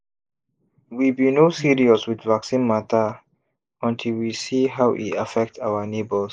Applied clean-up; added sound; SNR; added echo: neural mask model Resemble Enhance denoiser.